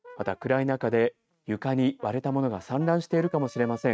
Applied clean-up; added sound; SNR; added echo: neural mask model RNNoise.